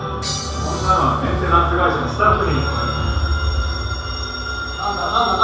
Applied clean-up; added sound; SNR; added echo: none; Crash cymbal; 17 dB; reverberation time 0.7 s.